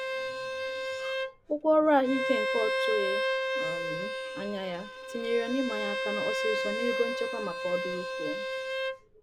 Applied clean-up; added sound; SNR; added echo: none; Bowed string instrument; 0 dB; none.